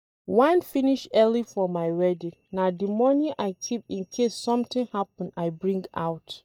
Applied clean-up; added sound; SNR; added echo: neural mask model DeepFilterNet 3.